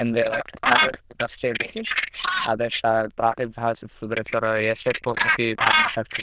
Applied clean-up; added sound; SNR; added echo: neural diffusion model UNIVERSE++.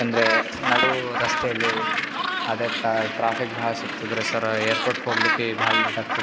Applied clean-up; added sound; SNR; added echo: none; Gull, seagull; -1 dB; none.